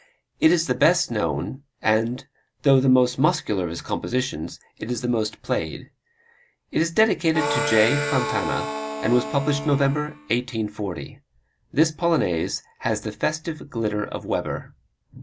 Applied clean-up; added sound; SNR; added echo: none; Harmonica; 5 dB; none.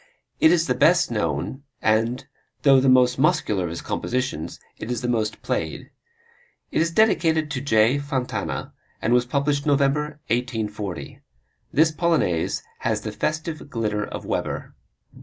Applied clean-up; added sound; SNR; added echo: none; none; none; none.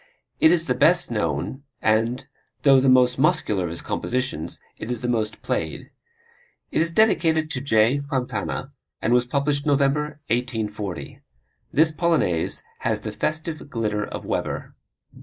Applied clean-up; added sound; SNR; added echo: neural mask model Resemble Enhance denoiser.